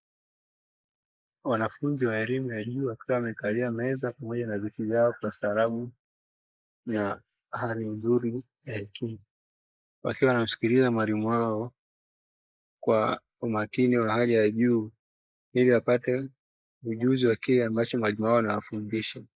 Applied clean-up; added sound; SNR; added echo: neural mask model Resemble Enhance denoiser.